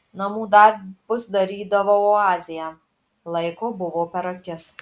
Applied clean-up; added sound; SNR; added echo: none; none; none; none.